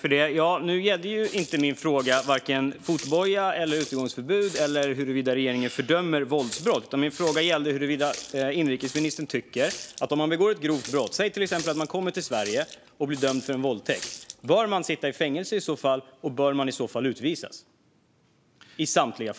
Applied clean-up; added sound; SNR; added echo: none; Water tap, faucet; 16 dB; none.